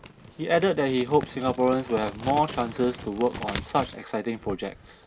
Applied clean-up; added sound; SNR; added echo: none; Crumpling, crinkling; 12 dB; none.